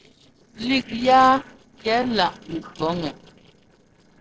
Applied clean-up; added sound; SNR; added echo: neural separator model SepFormer DNS4.